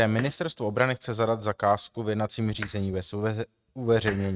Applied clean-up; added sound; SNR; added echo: neural mask model RNNoise.